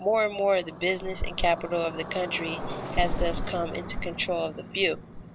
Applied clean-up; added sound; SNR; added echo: none; Motorcycle; 11 dB; none.